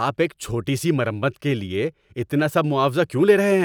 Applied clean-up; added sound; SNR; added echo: none; none; none; none.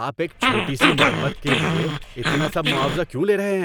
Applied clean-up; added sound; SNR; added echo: none; Growling; -3 dB; none.